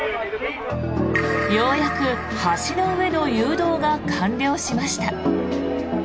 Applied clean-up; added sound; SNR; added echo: none; none; none; none.